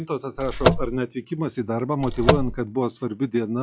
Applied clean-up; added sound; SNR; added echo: classical method log-MMSE.